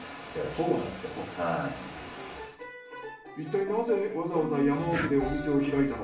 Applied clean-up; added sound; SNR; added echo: none; Breathing; 13 dB; reverberation time 0.4 s.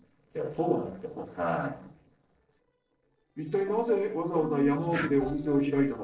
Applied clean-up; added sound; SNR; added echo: neural separator model SepFormer DNS4.